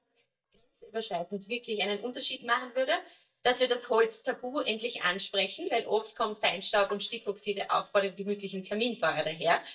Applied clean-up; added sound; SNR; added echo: neural mask model DeepFilterNet 3.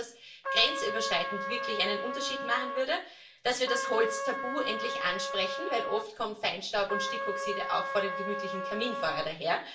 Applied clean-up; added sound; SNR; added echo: none; Trumpet; 3 dB; reverberation time 0.3 s.